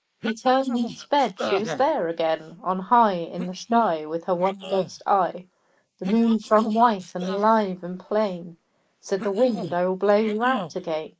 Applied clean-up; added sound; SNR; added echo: neural mask model Resemble Enhance denoiser.